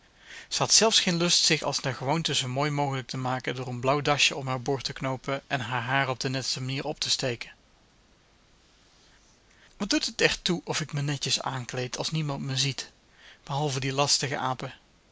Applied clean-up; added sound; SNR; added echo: none; none; none; none.